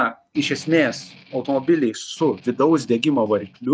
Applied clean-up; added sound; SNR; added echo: neural mask model DeepFilterNet 3.